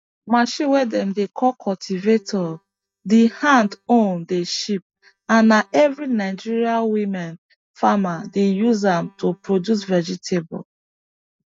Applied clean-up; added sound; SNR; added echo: neural mask model DeepFilterNet 3.